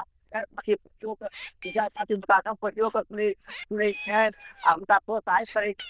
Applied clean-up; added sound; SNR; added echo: neural diffusion model UNIVERSE++.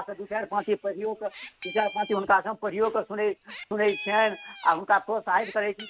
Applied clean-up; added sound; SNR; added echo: none; Meow; 17 dB; none.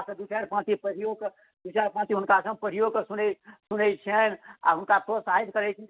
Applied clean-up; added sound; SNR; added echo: none; none; none; none.